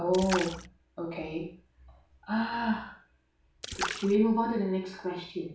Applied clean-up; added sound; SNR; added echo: none; Splash, splatter; 10 dB; reverberation time 0.4 s.